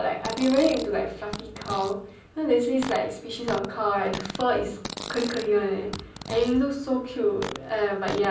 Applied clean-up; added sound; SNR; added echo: none; Fart; 12 dB; reverberation time 0.6 s.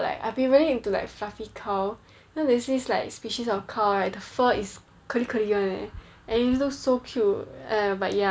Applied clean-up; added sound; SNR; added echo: none; none; none; none.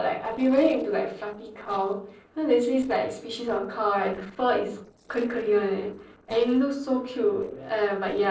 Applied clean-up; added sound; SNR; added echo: neural separator model SepFormer DNS4.